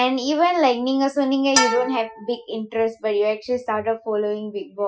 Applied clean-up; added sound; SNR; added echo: classical method Wiener filter.